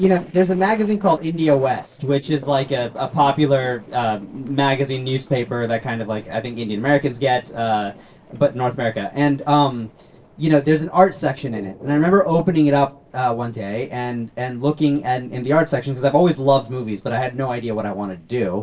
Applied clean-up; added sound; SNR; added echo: neural separator model SepFormer DNS4.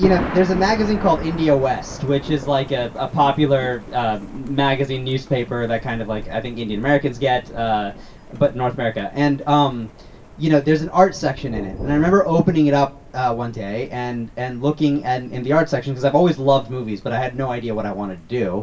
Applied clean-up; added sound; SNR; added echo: none; Thunder; 14 dB; reverberation time 0.2 s.